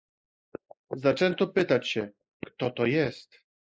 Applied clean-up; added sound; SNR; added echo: neural mask model Resemble Enhance denoiser.